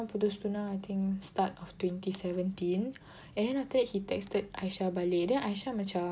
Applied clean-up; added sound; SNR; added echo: none; none; none; none.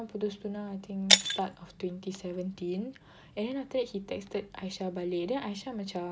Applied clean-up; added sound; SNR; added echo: none; Shatter; -3 dB; none.